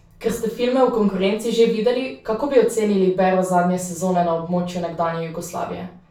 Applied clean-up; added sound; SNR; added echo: none; none; none; reverberation time 0.3 s.